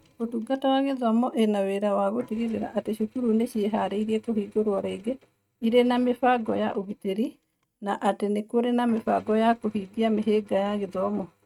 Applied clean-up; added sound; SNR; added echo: neural mask model RNNoise.